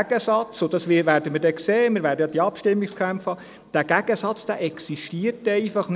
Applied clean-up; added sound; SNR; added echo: none; none; none; none.